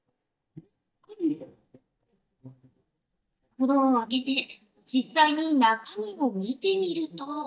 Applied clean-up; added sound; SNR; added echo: neural mask model DeepFilterNet 3.